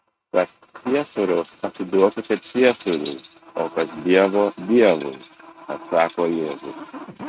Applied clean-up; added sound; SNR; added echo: neural mask model RNNoise.